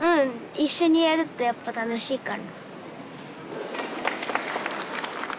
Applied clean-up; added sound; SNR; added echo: none; none; none; none.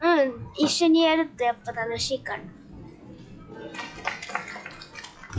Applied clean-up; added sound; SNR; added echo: classical method log-MMSE.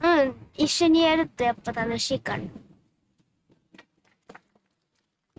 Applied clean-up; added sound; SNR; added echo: neural mask model RNNoise.